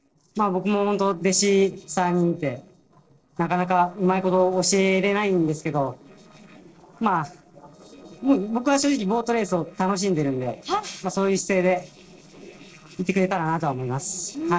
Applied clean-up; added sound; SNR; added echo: neural separator model SepFormer DNS4.